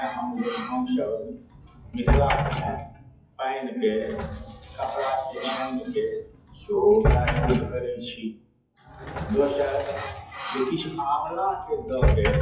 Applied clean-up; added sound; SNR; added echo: classical method WPE with log-MMSE.